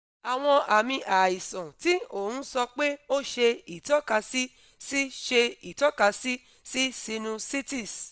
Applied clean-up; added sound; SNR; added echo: none; none; none; none.